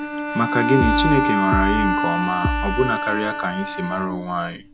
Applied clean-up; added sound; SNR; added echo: none; Bass drum + Bowed string instrument; -1 dB; none.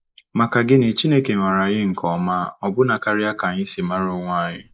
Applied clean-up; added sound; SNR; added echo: neural mask model Resemble Enhance denoiser.